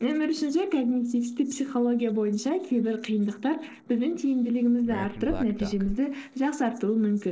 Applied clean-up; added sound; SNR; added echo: neural separator model SepFormer DNS4.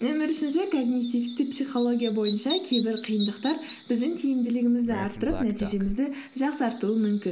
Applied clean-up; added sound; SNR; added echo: none; Bird vocalization, bird call, bird song; 11 dB; none.